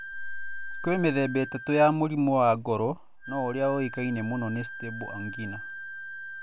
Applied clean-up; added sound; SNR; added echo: none; Wind instrument, woodwind instrument; 13 dB; none.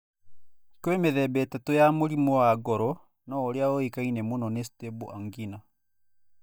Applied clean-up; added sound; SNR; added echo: neural mask model DeepFilterNet 3.